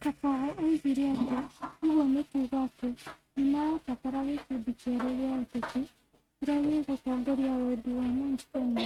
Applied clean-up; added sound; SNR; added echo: neural mask model RNNoise.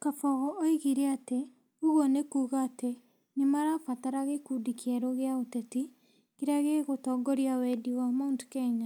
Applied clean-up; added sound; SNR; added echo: none; none; none; none.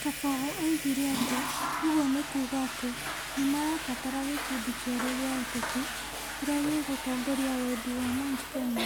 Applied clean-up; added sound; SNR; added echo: none; Toilet flush / Water; 4 dB; none.